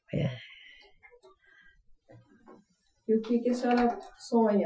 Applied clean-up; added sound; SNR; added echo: classical method Wiener filter.